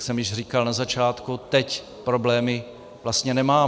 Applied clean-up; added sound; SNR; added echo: none; none; none; none.